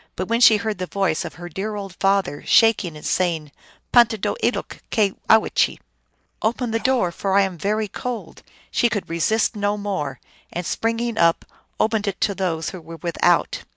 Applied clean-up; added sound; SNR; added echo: neural mask model Resemble Enhance denoiser.